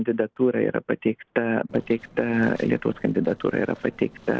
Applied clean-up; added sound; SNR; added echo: neural separator model SepFormer DNS4.